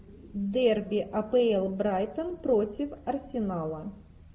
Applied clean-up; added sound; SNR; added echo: none; none; none; none.